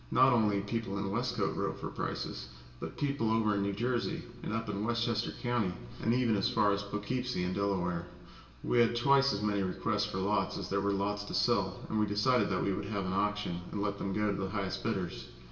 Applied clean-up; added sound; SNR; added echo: none; none; none; reverberation time 1.0 s.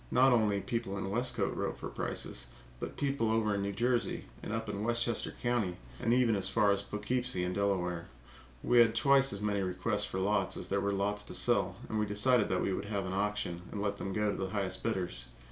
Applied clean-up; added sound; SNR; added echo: none; none; none; none.